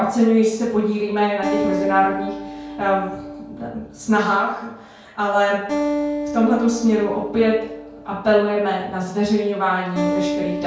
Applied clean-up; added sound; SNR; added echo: none; Acoustic guitar; 8 dB; reverberation time 0.5 s.